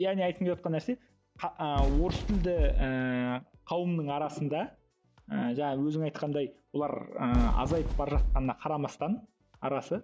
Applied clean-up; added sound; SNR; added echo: none; Fireworks; -3 dB; none.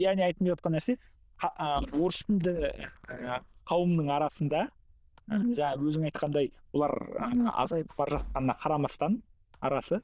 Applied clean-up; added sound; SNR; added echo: neural diffusion model UNIVERSE++.